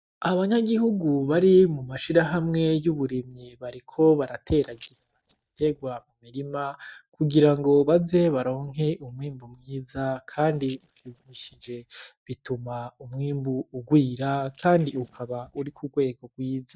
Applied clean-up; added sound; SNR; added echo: neural mask model DeepFilterNet 3.